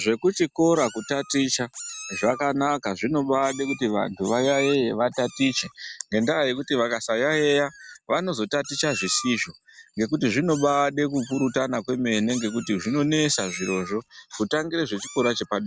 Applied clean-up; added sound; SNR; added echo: none; Meow; 17 dB; none.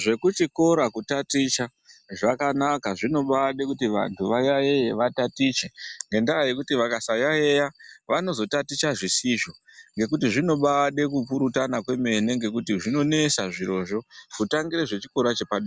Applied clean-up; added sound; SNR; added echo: none; none; none; none.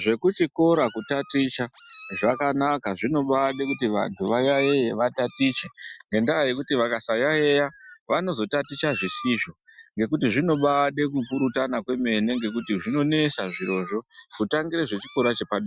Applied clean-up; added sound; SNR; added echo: classical method Wiener filter.